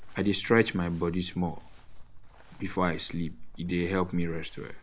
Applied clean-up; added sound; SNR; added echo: none; Crumpling, crinkling; 10 dB; none.